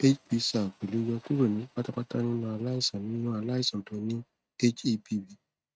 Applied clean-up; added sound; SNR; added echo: neural mask model RNNoise.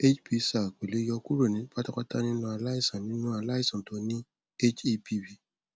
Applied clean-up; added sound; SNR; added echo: none; none; none; none.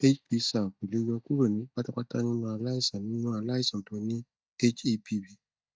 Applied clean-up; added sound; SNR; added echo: neural mask model DeepFilterNet 3.